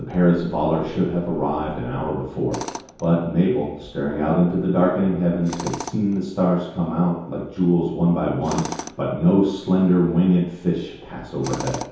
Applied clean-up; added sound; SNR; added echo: none; Tools; 18 dB; reverberation time 0.8 s.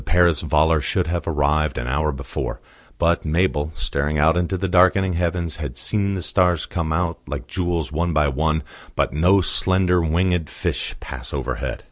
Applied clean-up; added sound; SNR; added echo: none; none; none; none.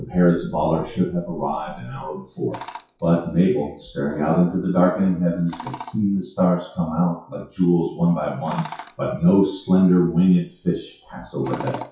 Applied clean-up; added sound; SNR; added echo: classical method WPE with log-MMSE.